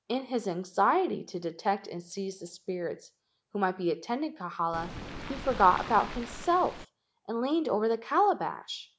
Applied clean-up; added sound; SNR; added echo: none; Waves, surf; 10 dB; none.